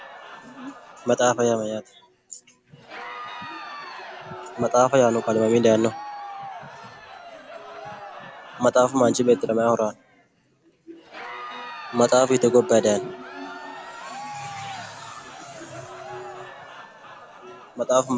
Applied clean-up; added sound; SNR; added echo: none; Crowd; 15 dB; none.